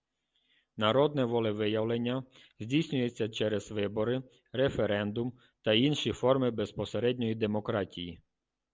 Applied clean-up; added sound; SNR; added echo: none; none; none; none.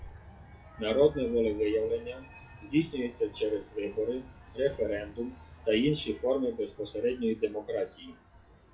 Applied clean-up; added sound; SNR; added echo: classical method WPE with log-MMSE.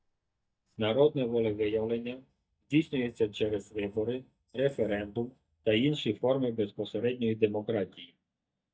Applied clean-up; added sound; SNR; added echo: neural mask model DeepFilterNet 3.